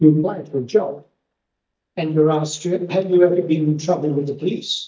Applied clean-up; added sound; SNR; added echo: neural mask model DeepFilterNet 3.